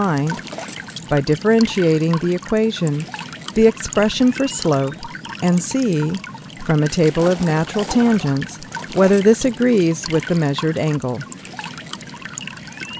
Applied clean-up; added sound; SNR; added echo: none; Walk, footsteps / Stream / Trickle, dribble / Chirp, tweet; 13 dB; none.